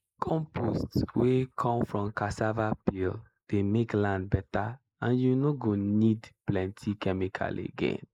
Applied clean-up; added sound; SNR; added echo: neural mask model Resemble Enhance denoiser.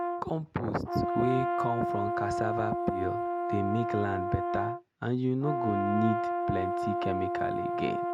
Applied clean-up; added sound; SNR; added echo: none; Brass instrument; -1 dB; none.